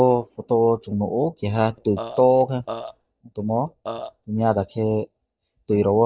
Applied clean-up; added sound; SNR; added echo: neural mask model DeepFilterNet 3.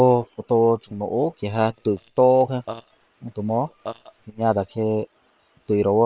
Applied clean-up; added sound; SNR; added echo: neural separator model SepFormer WHAM!.